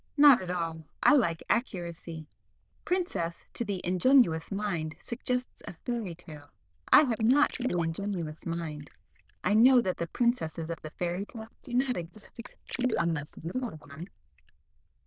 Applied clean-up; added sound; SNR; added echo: neural diffusion model UNIVERSE++.